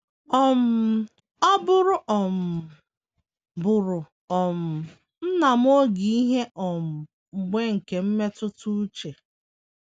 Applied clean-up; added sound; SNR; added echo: none; none; none; none.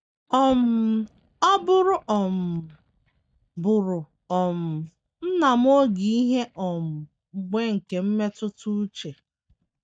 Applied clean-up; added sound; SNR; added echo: neural mask model DeepFilterNet 3.